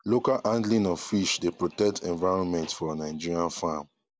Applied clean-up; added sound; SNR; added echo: none; none; none; none.